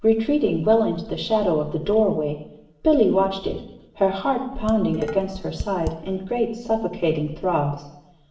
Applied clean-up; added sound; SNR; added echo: none; Dishes, pots, and pans; 10 dB; reverberation time 0.8 s.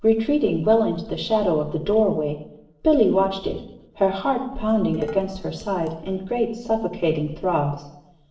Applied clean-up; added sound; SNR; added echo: neural separator model SepFormer DNS4.